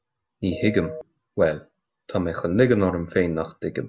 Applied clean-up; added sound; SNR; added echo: none; Telephone; 13 dB; none.